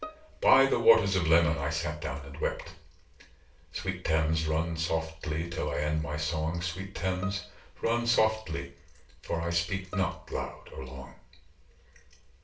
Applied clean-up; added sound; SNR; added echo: none; Bowed string instrument; 19 dB; reverberation time 0.3 s.